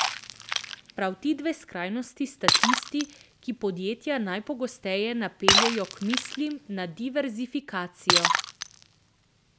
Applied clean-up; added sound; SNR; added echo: none; Shatter; -1 dB; none.